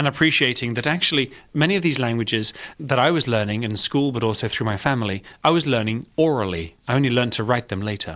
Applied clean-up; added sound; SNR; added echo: none; none; none; none.